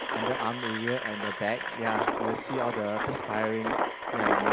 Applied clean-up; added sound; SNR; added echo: none; Engine; -2 dB; none.